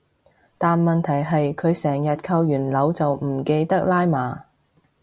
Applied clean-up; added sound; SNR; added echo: none; none; none; none.